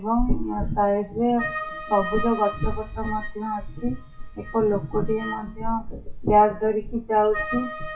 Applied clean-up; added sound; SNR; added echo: classical method WPE with log-MMSE.